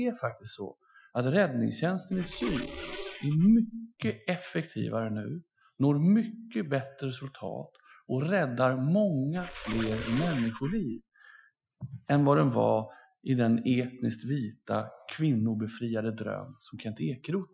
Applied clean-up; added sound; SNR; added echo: classical method Wiener filter.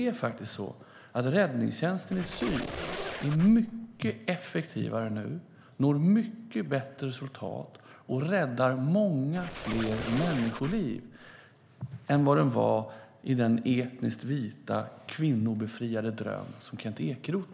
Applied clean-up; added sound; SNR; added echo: none; Squeak; 9 dB; none.